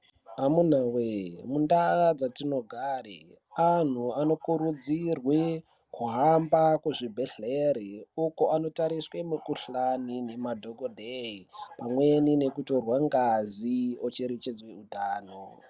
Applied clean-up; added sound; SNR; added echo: none; none; none; none.